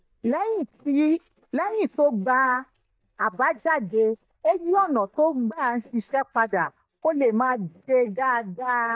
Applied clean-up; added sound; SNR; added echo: neural mask model DeepFilterNet 3.